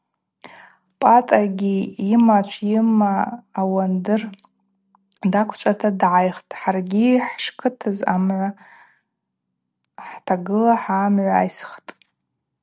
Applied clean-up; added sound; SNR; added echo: none; none; none; none.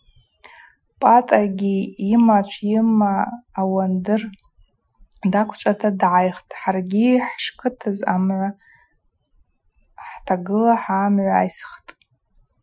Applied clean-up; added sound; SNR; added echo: classical method Wiener filter.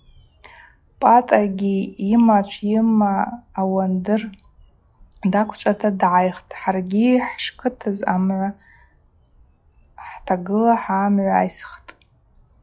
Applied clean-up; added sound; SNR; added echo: classical method log-MMSE.